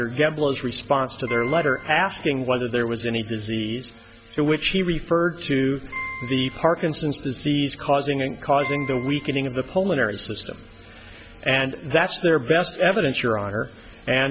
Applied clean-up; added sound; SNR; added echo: none; Piano; 15 dB; none.